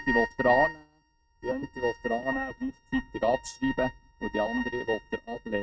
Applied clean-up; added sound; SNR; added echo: neural mask model RNNoise.